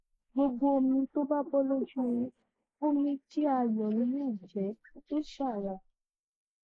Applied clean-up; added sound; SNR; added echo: neural mask model Resemble Enhance denoiser.